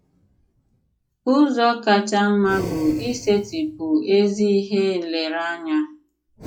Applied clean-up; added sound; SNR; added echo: classical method log-MMSE.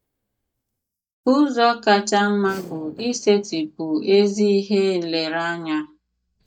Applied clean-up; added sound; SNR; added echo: neural mask model DeepFilterNet 3.